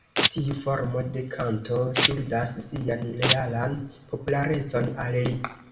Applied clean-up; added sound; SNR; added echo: none; Domestic sounds, home sounds; -1 dB; reverberation time 1.1 s.